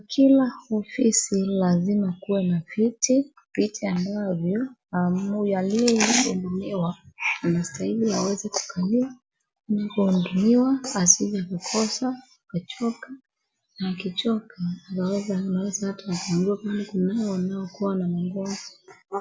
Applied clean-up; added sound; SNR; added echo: none; none; none; none.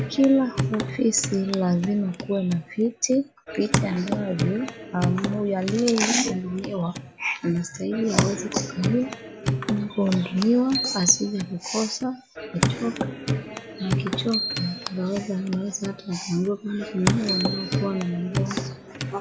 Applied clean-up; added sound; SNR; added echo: none; Bicycle bell + Hands / Wood; 4 dB; none.